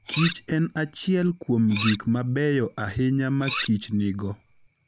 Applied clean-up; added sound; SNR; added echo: none; Cutlery, silverware; 11 dB; none.